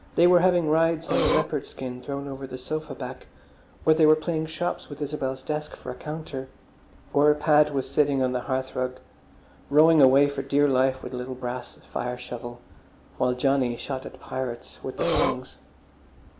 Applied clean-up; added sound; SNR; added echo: none; Burping, eructation; 0 dB; none.